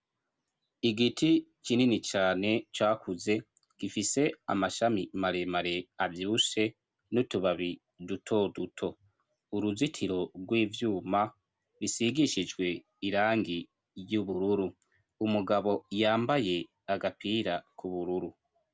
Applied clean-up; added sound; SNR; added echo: none; none; none; none.